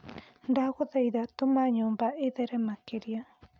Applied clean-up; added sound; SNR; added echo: none; none; none; none.